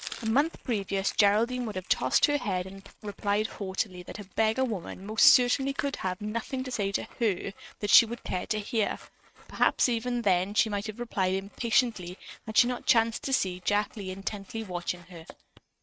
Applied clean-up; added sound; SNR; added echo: neural mask model RNNoise.